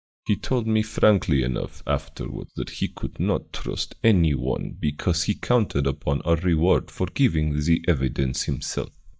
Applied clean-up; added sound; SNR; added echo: neural mask model DeepFilterNet 3.